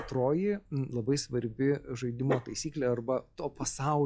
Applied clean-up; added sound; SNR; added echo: classical method log-MMSE.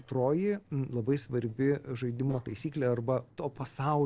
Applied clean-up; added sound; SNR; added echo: neural separator model SepFormer DNS4.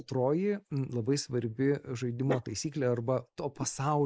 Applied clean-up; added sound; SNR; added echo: neural mask model Resemble Enhance denoiser.